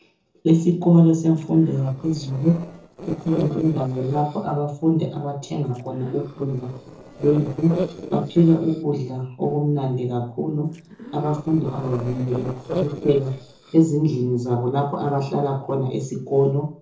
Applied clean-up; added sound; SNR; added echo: neural separator model SepFormer DNS4.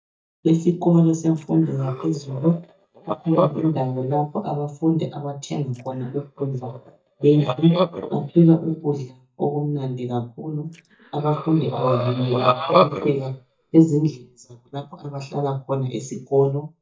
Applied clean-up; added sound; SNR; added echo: neural mask model DeepFilterNet 3.